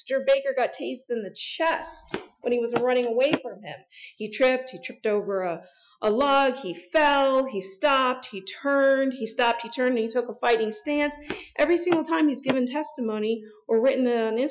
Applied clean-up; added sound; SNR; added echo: classical method Wiener filter.